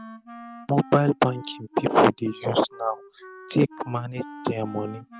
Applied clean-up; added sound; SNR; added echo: none; Wind instrument, woodwind instrument; 18 dB; none.